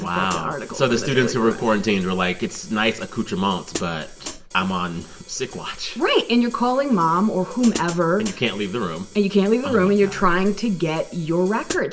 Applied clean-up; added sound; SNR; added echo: none; Hi-hat; 18 dB; reverberation time 0.6 s.